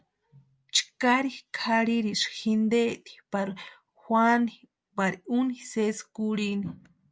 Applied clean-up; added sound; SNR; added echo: none; none; none; none.